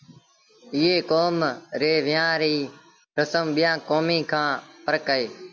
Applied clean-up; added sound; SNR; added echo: none; none; none; none.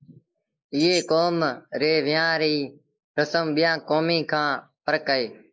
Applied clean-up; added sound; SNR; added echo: neural mask model Resemble Enhance denoiser.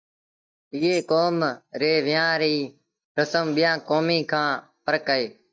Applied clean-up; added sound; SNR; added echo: neural mask model DeepFilterNet 3.